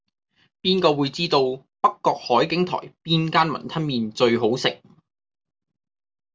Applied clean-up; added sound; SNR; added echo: none; none; none; none.